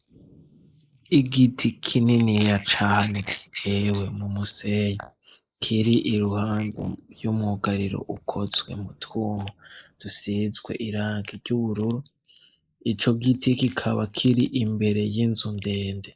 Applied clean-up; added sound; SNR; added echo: neural mask model Resemble Enhance denoiser.